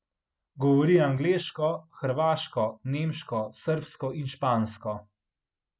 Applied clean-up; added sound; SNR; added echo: none; none; none; none.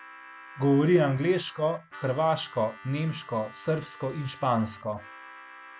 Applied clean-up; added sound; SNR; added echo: none; Harmonica; 19 dB; none.